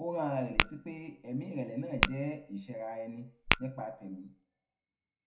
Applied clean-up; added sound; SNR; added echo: none; Tap / Glass; -2 dB; reverberation time 0.5 s.